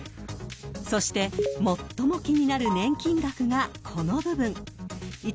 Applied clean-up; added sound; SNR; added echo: none; none; none; none.